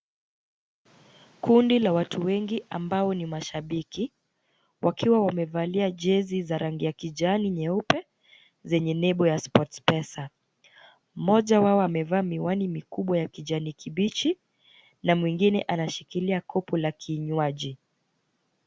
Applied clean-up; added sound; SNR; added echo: none; none; none; none.